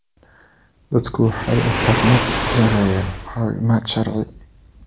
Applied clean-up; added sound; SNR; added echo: none; Waves, surf; 6 dB; none.